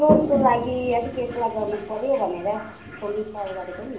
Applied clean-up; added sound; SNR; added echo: none; Toilet flush; 6 dB; reverberation time 0.6 s.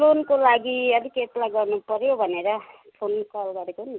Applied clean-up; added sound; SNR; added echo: none; none; none; none.